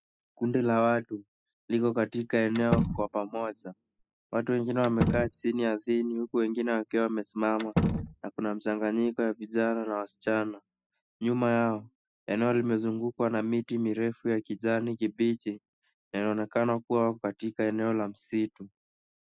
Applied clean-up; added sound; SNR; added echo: classical method spectral subtraction.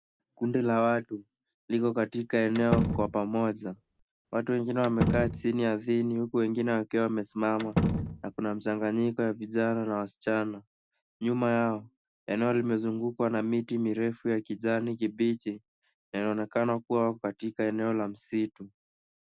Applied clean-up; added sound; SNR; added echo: none; Slam; 4 dB; none.